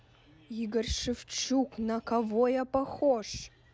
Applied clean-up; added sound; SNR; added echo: none; none; none; none.